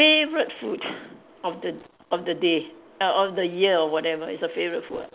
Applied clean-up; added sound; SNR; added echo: none; none; none; none.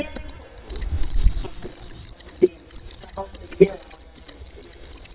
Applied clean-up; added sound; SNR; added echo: neural mask model DeepFilterNet 3.